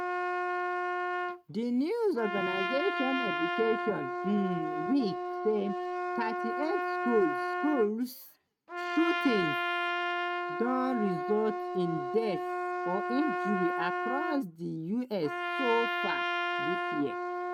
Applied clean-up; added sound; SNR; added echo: neural mask model RNNoise.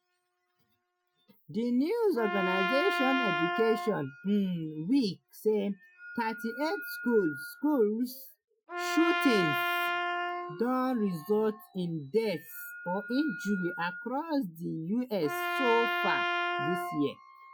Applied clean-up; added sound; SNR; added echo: classical method Wiener filter.